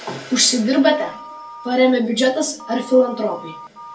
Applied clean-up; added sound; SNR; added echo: none; Telephone; 20 dB; reverberation time 0.2 s.